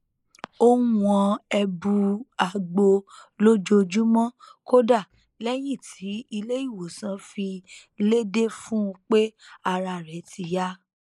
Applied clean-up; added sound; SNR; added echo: neural mask model Resemble Enhance denoiser.